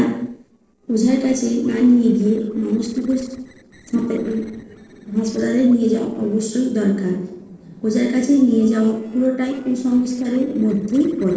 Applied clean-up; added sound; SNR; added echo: neural separator model SepFormer DNS4.